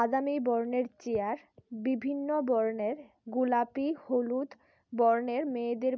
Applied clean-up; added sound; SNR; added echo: none; none; none; none.